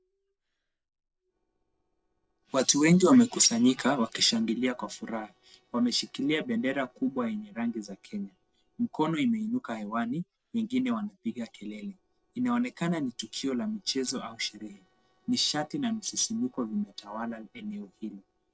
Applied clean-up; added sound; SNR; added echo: neural separator model SepFormer DNS4.